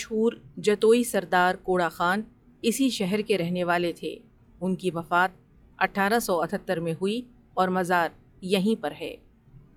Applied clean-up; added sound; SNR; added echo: classical method log-MMSE.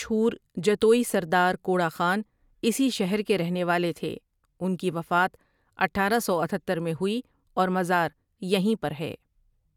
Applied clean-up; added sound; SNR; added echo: none; none; none; none.